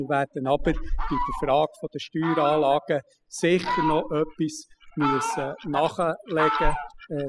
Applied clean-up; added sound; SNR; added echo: classical method spectral subtraction.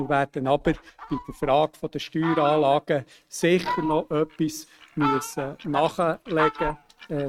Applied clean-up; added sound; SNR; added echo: neural mask model RNNoise.